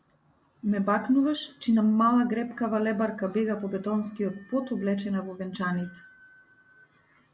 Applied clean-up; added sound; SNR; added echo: none; none; none; none.